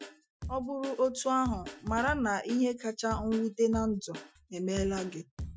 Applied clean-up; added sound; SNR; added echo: classical method Wiener filter.